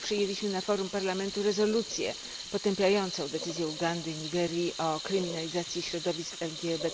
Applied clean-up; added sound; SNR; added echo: none; Sink (filling or washing) / Water tap, faucet; 9 dB; none.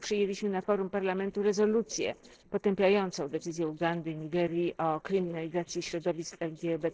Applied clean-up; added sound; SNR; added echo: neural separator model SepFormer DNS4.